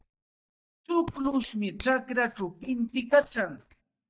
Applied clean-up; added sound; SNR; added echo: neural mask model DeepFilterNet 3.